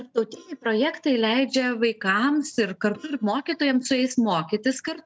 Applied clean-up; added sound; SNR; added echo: neural mask model DeepFilterNet 3.